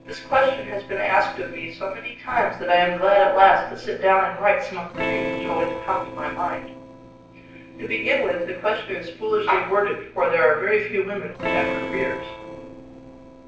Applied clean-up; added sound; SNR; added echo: neural separator model SepFormer DNS4.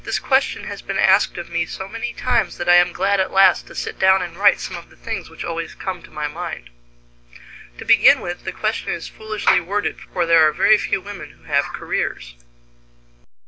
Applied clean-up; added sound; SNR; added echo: none; none; none; none.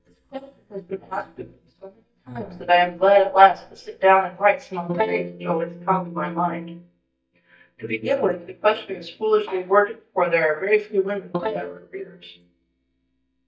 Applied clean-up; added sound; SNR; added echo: neural mask model DeepFilterNet 3.